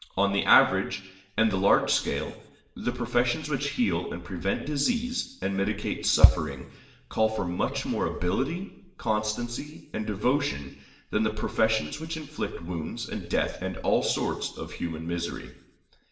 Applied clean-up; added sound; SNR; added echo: none; Bass drum; -2 dB; reverberation time 0.8 s.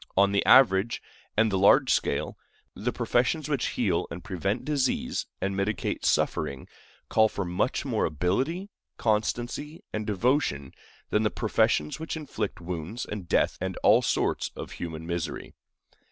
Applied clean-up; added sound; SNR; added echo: none; none; none; none.